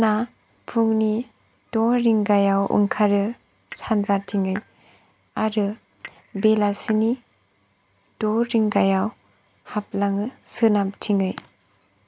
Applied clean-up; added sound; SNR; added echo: none; Cutlery, silverware / Dishes, pots, and pans / Chink, clink; 19 dB; none.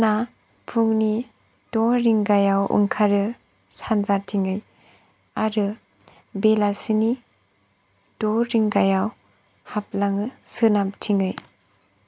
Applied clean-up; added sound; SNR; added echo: none; none; none; none.